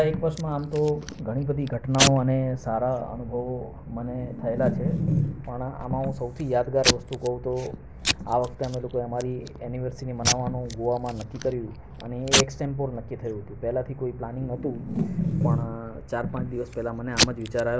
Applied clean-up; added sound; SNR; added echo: none; Packing tape, duct tape / Tearing; 2 dB; none.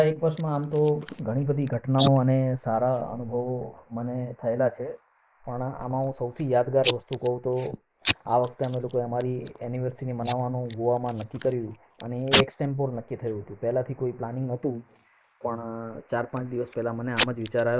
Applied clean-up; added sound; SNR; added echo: neural mask model Resemble Enhance denoiser.